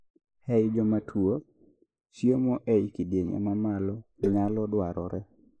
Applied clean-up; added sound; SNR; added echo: neural mask model Resemble Enhance denoiser.